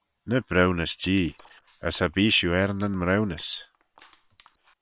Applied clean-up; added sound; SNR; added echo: neural separator model SepFormer WHAM!.